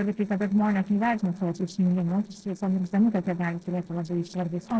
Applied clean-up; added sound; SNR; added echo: neural separator model SepFormer DNS4.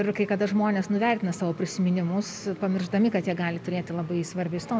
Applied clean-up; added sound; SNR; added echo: none; none; none; none.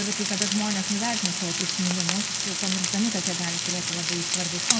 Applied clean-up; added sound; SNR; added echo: none; Frying (food); -2 dB; reverberation time 1.5 s.